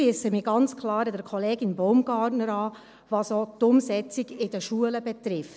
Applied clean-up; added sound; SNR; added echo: none; none; none; none.